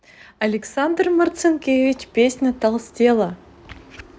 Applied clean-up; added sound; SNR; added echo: none; none; none; none.